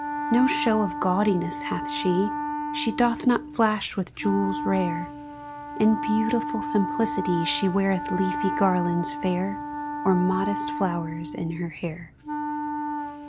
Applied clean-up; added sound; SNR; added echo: none; Wind instrument, woodwind instrument; 5 dB; none.